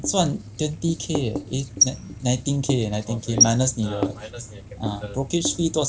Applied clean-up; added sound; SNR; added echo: none; Writing; 4 dB; none.